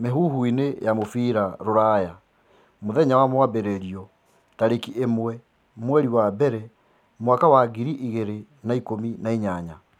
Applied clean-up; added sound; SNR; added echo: none; none; none; none.